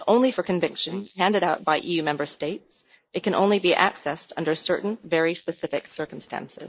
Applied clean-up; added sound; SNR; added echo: neural mask model Resemble Enhance denoiser.